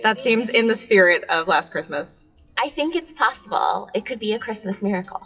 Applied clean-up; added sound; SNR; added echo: classical method WPE with log-MMSE.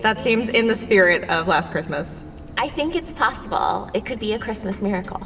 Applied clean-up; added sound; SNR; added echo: none; Bus; 16 dB; reverberation time 1.6 s.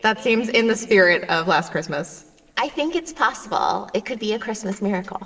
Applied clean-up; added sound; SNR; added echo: neural separator model SepFormer DNS4.